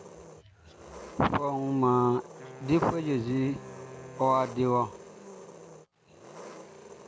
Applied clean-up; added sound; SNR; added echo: none; Engine + Wind instrument, woodwind instrument; 15 dB; none.